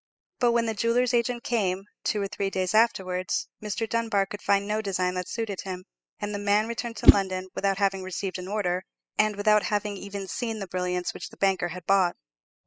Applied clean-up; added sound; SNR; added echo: classical method spectral subtraction.